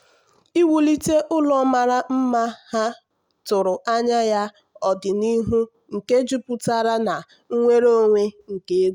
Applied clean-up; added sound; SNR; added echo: none; none; none; none.